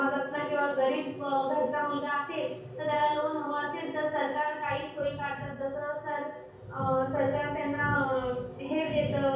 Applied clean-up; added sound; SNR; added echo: none; none; none; reverberation time 0.6 s.